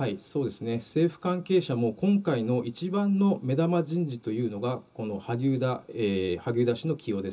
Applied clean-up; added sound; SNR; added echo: none; none; none; reverberation time 0.2 s.